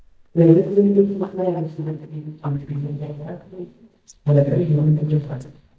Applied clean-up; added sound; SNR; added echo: neural mask model DeepFilterNet 3.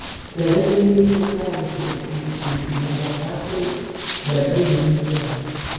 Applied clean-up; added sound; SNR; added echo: none; Walk, footsteps; 6 dB; reverberation time 2.0 s.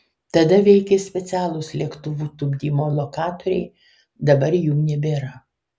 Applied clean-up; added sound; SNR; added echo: none; none; none; none.